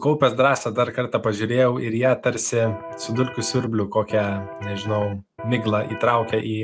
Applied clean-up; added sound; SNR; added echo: none; Electric guitar; 13 dB; none.